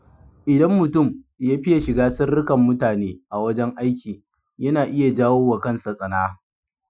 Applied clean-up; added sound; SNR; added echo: classical method Wiener filter.